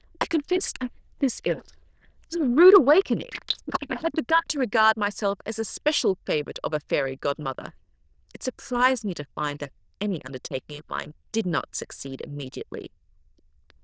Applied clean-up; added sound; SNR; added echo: neural diffusion model UNIVERSE++.